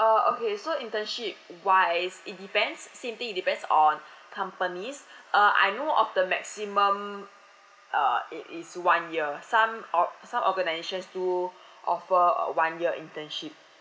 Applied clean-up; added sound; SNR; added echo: none; none; none; none.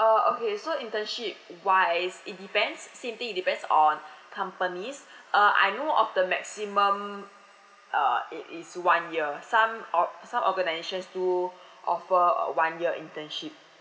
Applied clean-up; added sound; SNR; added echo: none; none; none; reverberation time 2.2 s.